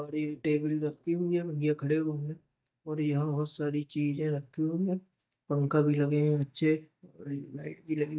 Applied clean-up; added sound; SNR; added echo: neural mask model DeepFilterNet 3.